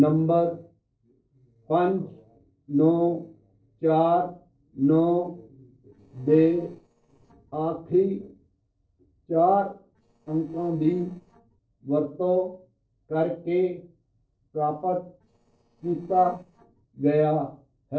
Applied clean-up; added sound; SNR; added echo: neural separator model SepFormer DNS4.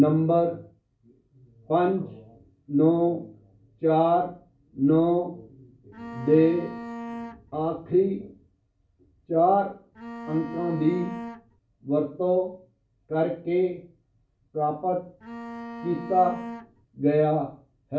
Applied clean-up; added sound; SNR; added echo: none; Bowed string instrument; 11 dB; reverberation time 0.4 s.